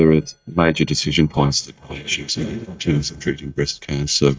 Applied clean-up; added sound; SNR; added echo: neural mask model DeepFilterNet 3.